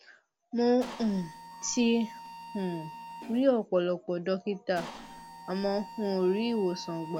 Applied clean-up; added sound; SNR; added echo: none; Mechanisms; 16 dB; none.